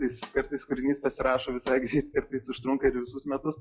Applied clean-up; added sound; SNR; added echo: classical method log-MMSE.